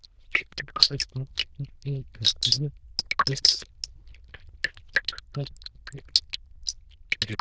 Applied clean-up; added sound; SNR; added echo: neural diffusion model UNIVERSE++.